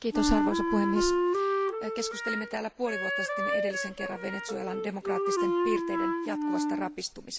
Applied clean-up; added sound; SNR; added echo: none; Wind instrument, woodwind instrument; -4 dB; none.